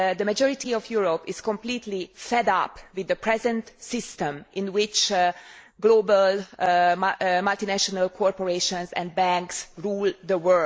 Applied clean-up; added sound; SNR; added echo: neural mask model Resemble Enhance denoiser.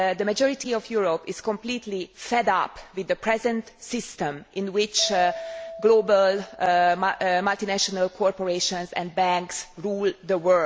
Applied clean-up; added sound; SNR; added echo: none; Keyboard (musical); 20 dB; none.